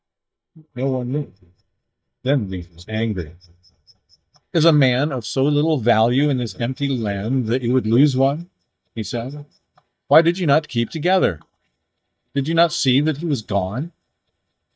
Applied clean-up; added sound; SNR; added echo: neural mask model DeepFilterNet 3.